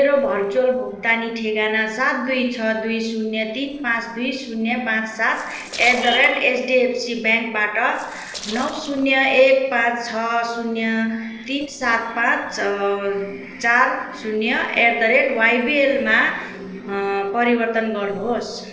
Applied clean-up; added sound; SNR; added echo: neural separator model SepFormer DNS4.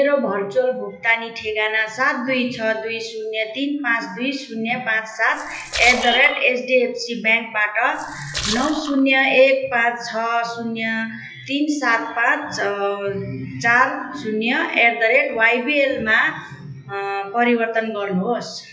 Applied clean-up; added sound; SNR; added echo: classical method WPE with log-MMSE.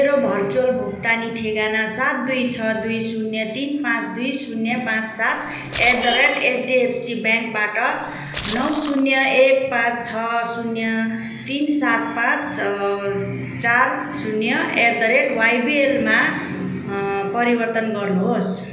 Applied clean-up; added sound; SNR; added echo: none; Splash, splatter; 10 dB; reverberation time 1.4 s.